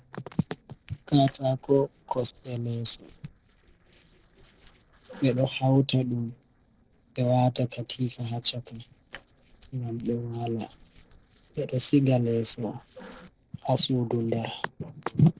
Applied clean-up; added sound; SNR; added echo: neural separator model SepFormer DNS4.